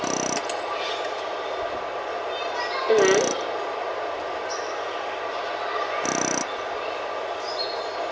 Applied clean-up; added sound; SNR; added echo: none; Tools; 9 dB; reverberation time 0.8 s.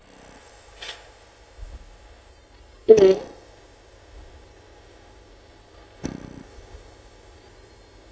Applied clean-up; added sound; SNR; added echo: neural mask model DeepFilterNet 3.